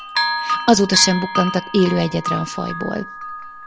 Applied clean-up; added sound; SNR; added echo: none; Bell; 5 dB; none.